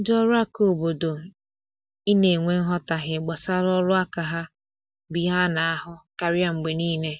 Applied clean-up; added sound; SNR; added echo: none; none; none; none.